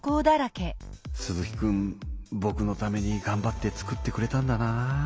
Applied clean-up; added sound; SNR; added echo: none; none; none; none.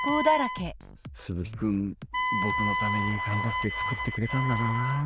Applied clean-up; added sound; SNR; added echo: neural diffusion model UNIVERSE++.